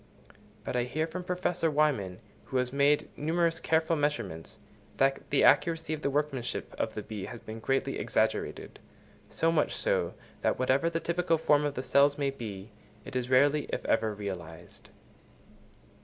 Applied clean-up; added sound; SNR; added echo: none; none; none; none.